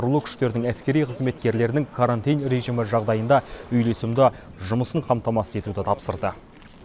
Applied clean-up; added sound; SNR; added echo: none; none; none; none.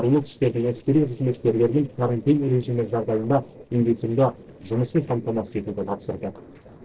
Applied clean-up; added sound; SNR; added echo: neural separator model SepFormer DNS4.